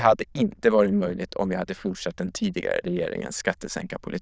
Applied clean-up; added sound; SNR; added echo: neural diffusion model UNIVERSE++.